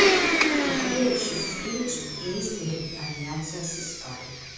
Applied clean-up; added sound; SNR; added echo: none; Domestic sounds, home sounds; -4 dB; reverberation time 1.1 s.